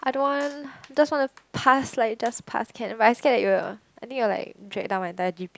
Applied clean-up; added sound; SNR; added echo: none; none; none; none.